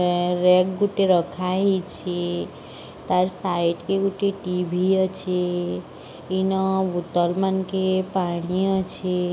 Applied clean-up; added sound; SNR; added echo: none; none; none; none.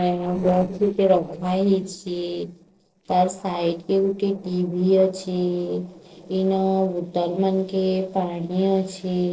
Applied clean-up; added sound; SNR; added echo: neural separator model SepFormer DNS4.